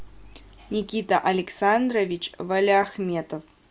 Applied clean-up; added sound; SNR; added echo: none; none; none; none.